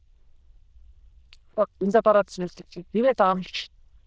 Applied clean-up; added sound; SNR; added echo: neural diffusion model UNIVERSE++.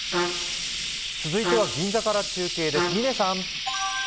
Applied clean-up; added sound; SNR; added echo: none; Frying (food) + Trumpet; 1 dB; none.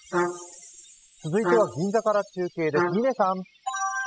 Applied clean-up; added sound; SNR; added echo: classical method spectral subtraction.